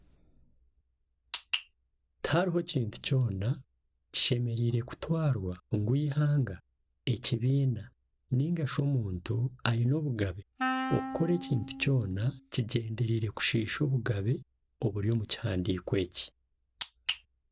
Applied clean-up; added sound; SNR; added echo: none; Wind instrument, woodwind instrument; 7 dB; none.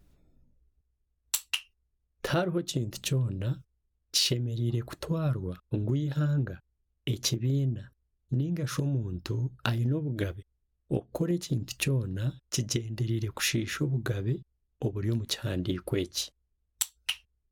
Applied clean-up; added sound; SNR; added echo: none; none; none; none.